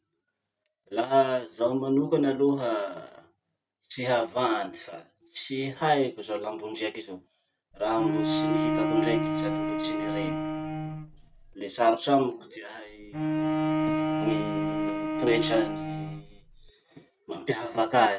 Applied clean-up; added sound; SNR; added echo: none; Bowed string instrument; 0 dB; none.